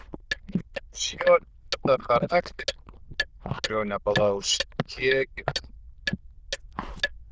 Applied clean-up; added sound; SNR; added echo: neural diffusion model UNIVERSE++.